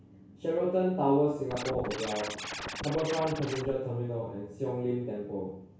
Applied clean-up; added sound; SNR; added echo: none; Scratching (performance technique); 8 dB; reverberation time 0.6 s.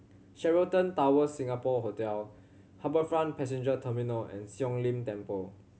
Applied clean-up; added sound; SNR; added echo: none; none; none; none.